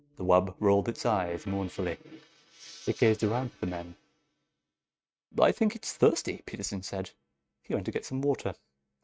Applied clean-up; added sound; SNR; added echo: neural mask model RNNoise.